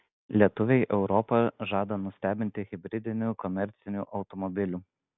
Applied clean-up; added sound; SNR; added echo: none; none; none; none.